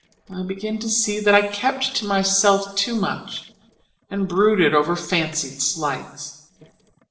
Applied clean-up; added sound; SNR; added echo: neural separator model SepFormer DNS4.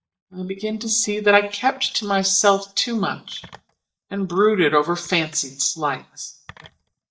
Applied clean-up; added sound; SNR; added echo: neural mask model DeepFilterNet 3.